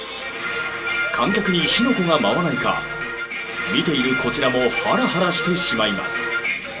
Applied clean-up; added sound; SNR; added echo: none; none; none; reverberation time 0.2 s.